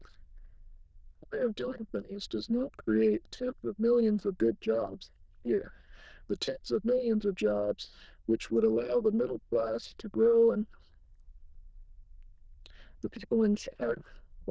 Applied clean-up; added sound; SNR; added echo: neural diffusion model UNIVERSE++.